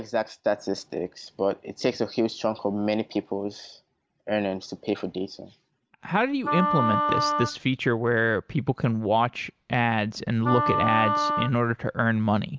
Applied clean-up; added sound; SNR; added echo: none; Wind instrument, woodwind instrument; 1 dB; none.